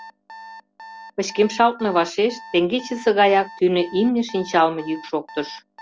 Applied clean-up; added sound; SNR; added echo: none; Alarm; 20 dB; none.